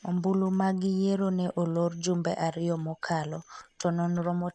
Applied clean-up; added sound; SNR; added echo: neural mask model Resemble Enhance denoiser.